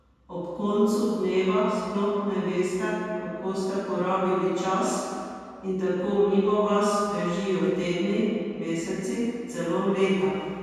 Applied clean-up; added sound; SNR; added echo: none; none; none; reverberation time 2.0 s.